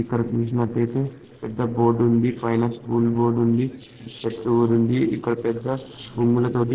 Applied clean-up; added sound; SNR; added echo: neural separator model SepFormer DNS4.